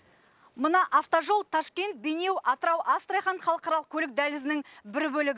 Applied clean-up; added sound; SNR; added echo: none; none; none; none.